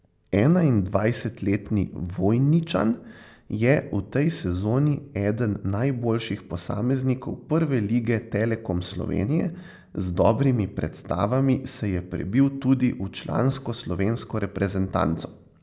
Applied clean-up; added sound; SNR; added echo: none; none; none; none.